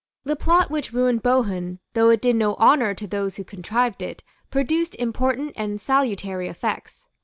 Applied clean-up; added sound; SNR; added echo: none; none; none; none.